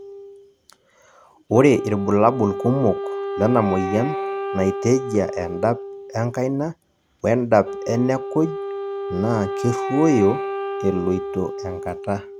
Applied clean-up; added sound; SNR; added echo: none; Wind instrument, woodwind instrument; 7 dB; none.